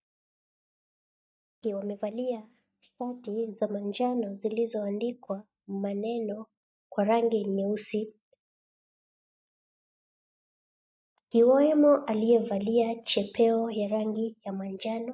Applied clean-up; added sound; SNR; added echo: neural mask model DeepFilterNet 3.